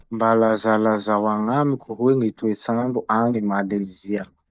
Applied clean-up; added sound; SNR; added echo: neural mask model DeepFilterNet 3.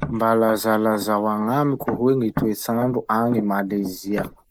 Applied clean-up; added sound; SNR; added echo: neural mask model Resemble Enhance denoiser.